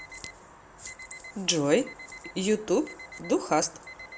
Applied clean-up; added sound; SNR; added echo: none; Alarm; 18 dB; none.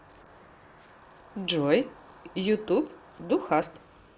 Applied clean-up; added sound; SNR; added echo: neural mask model Resemble Enhance denoiser.